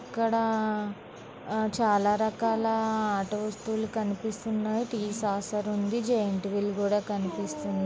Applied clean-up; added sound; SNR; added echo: none; Dog; 18 dB; none.